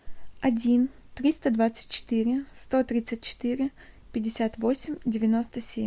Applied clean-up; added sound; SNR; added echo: none; none; none; none.